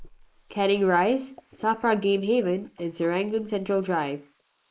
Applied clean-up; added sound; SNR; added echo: neural mask model Resemble Enhance denoiser.